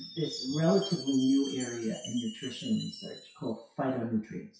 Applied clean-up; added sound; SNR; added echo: classical method WPE with log-MMSE.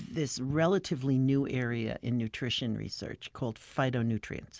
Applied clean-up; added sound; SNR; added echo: none; none; none; none.